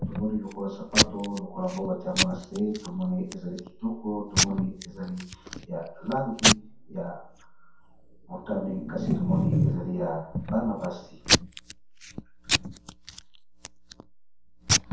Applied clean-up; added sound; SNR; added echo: none; Packing tape, duct tape / Tearing; -3 dB; reverberation time 0.6 s.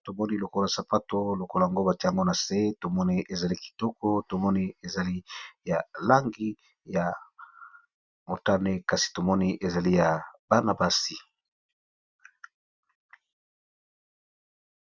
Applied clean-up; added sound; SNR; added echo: none; none; none; none.